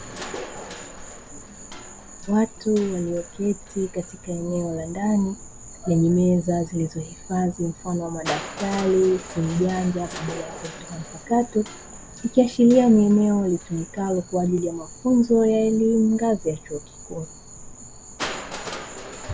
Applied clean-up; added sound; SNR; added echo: none; Crushing + Insect; 14 dB; none.